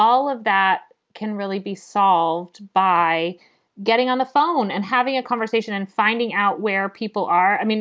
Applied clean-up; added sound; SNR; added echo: none; none; none; none.